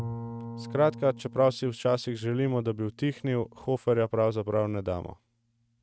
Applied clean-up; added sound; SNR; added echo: neural mask model RNNoise.